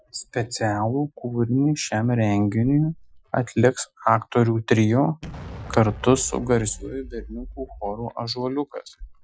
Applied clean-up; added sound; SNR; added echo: classical method Wiener filter.